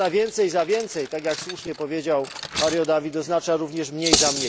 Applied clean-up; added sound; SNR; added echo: none; Cutlery, silverware; 6 dB; none.